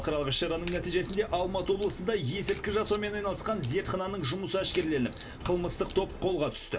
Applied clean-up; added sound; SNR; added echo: none; Crack; 11 dB; reverberation time 0.2 s.